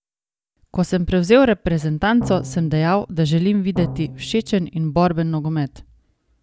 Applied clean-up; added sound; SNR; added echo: none; Drum; 13 dB; none.